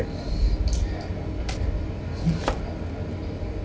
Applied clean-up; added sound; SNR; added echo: none; Domestic sounds, home sounds; 11 dB; reverberation time 0.2 s.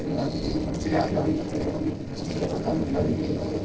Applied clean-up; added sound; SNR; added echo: neural separator model SepFormer DNS4.